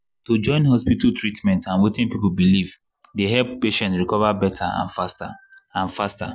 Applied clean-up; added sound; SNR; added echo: none; none; none; none.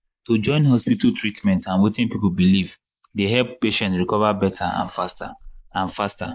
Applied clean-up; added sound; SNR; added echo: neural mask model Resemble Enhance denoiser.